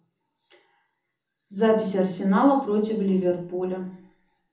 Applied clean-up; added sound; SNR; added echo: none; none; none; reverberation time 0.6 s.